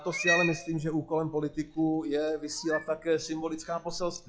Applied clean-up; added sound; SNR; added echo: classical method log-MMSE.